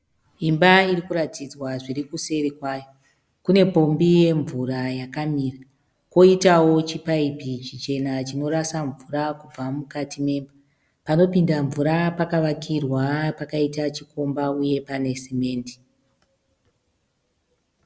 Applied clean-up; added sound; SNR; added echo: none; none; none; none.